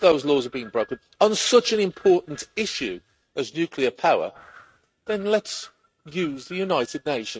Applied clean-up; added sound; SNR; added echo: neural mask model RNNoise.